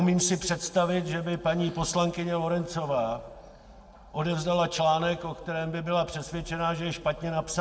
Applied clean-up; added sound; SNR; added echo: none; none; none; reverberation time 0.8 s.